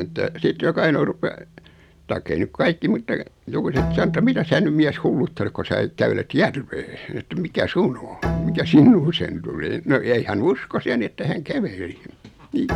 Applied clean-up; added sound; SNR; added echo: none; Bowed string instrument; 11 dB; none.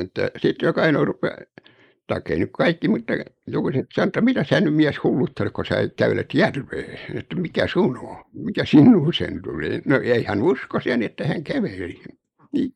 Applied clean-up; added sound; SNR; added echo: neural mask model Resemble Enhance denoiser.